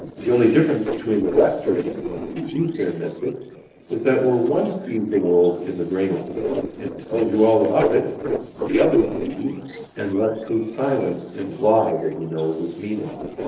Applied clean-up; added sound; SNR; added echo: neural separator model SepFormer DNS4.